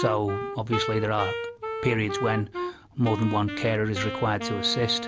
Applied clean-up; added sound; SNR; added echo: none; Wind instrument, woodwind instrument; 6 dB; none.